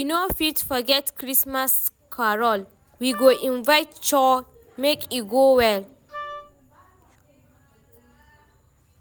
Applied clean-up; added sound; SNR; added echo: none; Wind instrument, woodwind instrument; 14 dB; none.